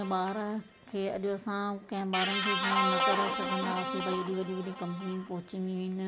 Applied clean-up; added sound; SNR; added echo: none; Guitar; 1 dB; none.